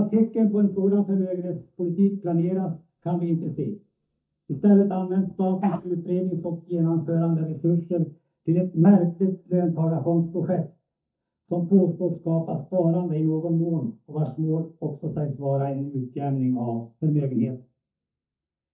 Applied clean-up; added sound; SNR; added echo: neural mask model DeepFilterNet 3.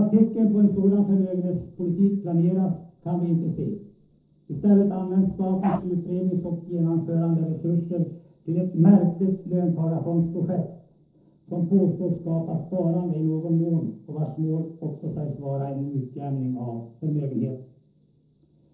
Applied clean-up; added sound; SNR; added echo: neural separator model SepFormer DNS4.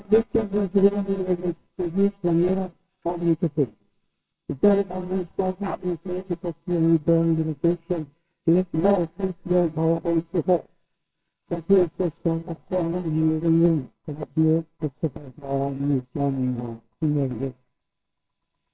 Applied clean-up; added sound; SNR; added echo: neural separator model SepFormer WHAMR!.